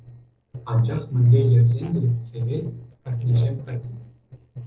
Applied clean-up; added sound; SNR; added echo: neural separator model SepFormer DNS4.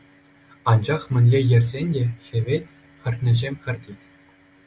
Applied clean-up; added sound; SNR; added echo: none; none; none; none.